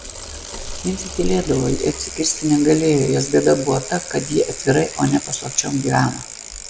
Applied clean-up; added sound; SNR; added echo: none; Bicycle; 10 dB; none.